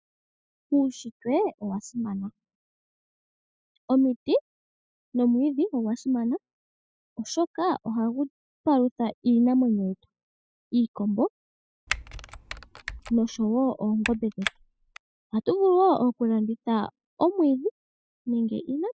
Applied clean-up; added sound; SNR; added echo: classical method spectral subtraction.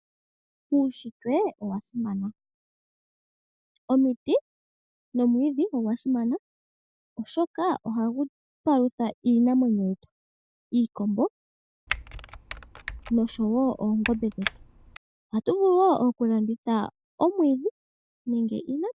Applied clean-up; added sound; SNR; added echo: none; Typing; 11 dB; none.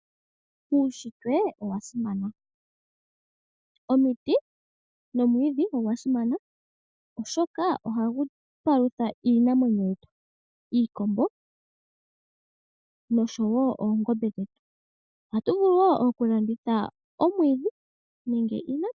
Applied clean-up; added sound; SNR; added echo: none; none; none; none.